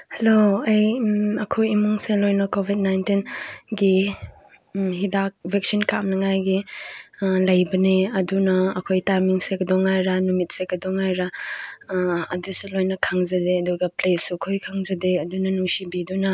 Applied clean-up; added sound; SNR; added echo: none; none; none; none.